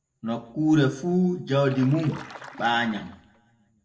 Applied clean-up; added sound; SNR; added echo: none; Stream; 17 dB; reverberation time 0.6 s.